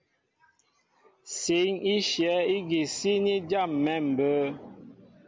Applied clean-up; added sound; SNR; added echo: none; none; none; none.